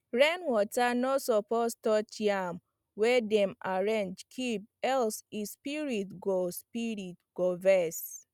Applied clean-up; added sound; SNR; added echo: none; none; none; none.